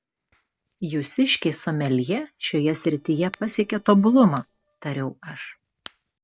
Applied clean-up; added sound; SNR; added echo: neural separator model SepFormer DNS4.